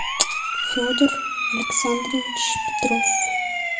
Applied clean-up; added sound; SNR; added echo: none; Siren; 0 dB; reverberation time 0.5 s.